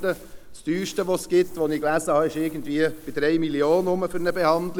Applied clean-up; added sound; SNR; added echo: none; Crumpling, crinkling; 14 dB; none.